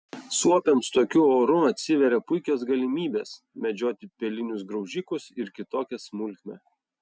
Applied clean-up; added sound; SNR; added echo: none; none; none; none.